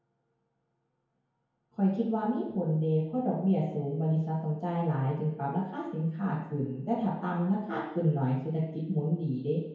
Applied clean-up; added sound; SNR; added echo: none; none; none; reverberation time 0.9 s.